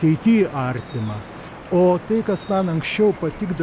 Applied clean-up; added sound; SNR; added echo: none; Drip; 16 dB; none.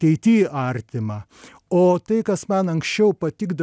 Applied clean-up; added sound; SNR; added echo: none; none; none; none.